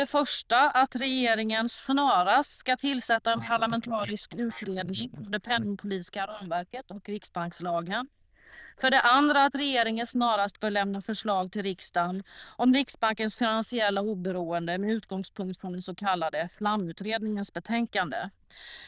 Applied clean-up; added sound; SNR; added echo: neural diffusion model UNIVERSE++.